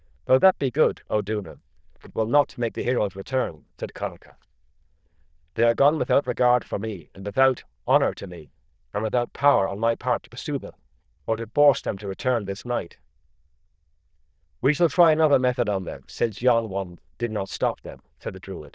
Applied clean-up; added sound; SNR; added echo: neural diffusion model UNIVERSE++.